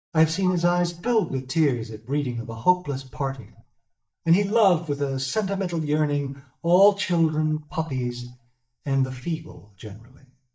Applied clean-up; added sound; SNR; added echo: neural mask model DeepFilterNet 3.